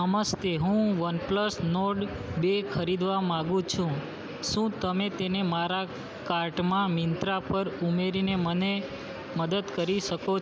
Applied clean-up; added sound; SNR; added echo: none; none; none; none.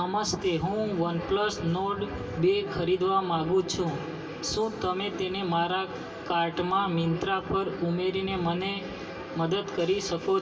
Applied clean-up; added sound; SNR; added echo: none; none; none; reverberation time 2.6 s.